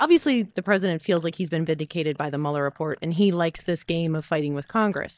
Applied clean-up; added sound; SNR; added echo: neural mask model DeepFilterNet 3.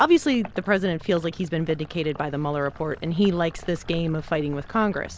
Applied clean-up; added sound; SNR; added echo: none; Sink (filling or washing) + Motor vehicle (road); 18 dB; none.